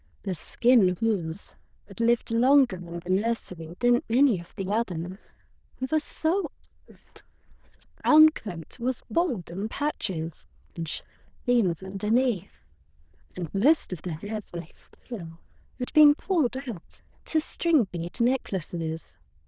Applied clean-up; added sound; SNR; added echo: neural diffusion model UNIVERSE++.